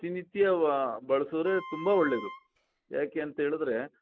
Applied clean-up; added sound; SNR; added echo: none; Wind instrument, woodwind instrument; 15 dB; none.